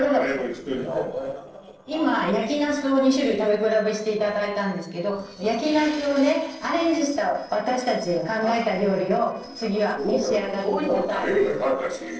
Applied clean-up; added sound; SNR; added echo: neural separator model SepFormer DNS4.